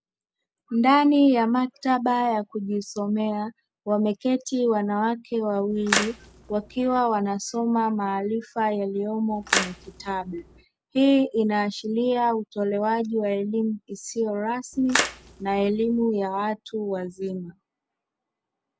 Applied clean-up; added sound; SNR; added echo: none; Splash, splatter; 5 dB; none.